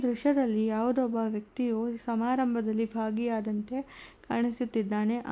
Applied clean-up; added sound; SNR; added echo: none; none; none; none.